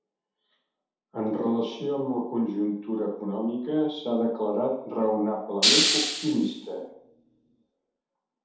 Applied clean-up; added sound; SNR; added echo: none; Hiss; -4 dB; reverberation time 0.8 s.